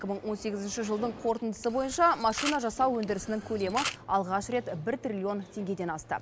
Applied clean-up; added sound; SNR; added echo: none; Camera; 9 dB; none.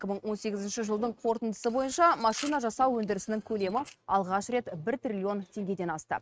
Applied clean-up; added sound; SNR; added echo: neural mask model RNNoise.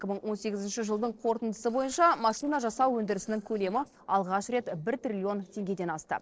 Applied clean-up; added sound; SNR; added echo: neural separator model SepFormer DNS4.